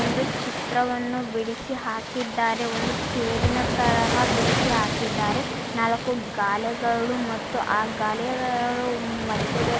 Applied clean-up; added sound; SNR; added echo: none; Waves, surf; 0 dB; none.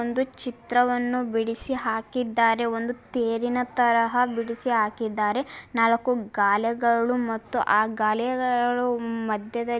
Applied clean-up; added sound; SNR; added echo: none; none; none; none.